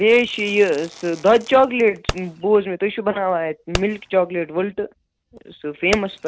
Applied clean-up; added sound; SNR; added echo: none; Fireworks; 15 dB; none.